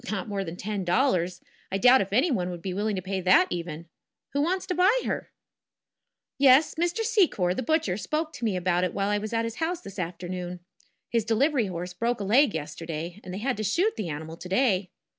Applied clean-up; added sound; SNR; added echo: none; none; none; none.